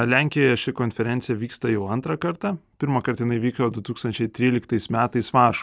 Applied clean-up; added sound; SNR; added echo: none; none; none; none.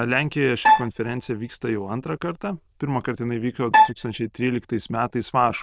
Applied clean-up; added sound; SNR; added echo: neural diffusion model UNIVERSE++.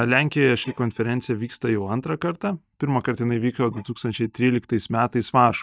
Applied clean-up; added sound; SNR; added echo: neural mask model DeepFilterNet 3.